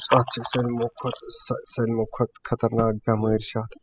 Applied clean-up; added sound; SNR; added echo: classical method spectral subtraction.